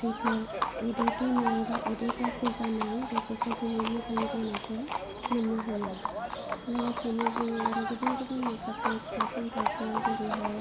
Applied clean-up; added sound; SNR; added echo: none; Livestock, farm animals, working animals; 1 dB; none.